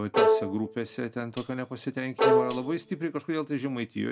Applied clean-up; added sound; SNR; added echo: none; Bowed string instrument + Tambourine; -3 dB; none.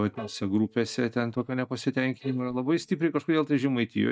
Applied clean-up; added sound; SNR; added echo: neural mask model DeepFilterNet 3.